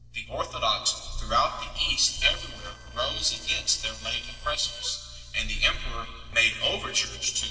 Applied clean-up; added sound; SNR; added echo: neural separator model SepFormer DNS4.